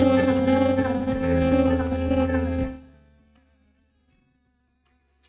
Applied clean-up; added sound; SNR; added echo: neural mask model RNNoise.